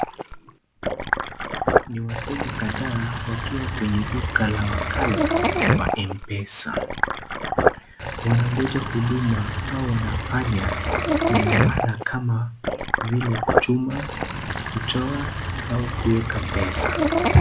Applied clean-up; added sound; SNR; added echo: none; Sink (filling or washing); -1 dB; none.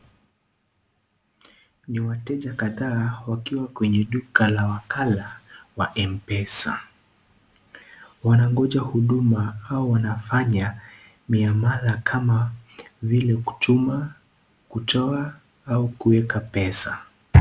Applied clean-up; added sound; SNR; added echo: none; none; none; none.